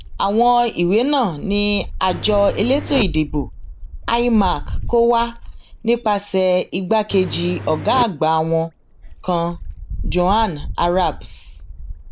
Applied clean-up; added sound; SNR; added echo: none; Wind + Engine; 10 dB; none.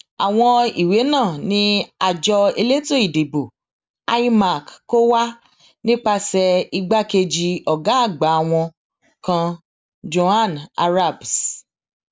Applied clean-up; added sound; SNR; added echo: none; none; none; none.